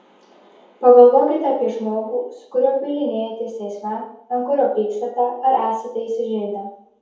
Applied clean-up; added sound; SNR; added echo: none; none; none; reverberation time 0.7 s.